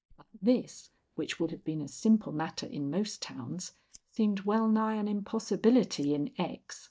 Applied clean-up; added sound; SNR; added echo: neural mask model DeepFilterNet 3.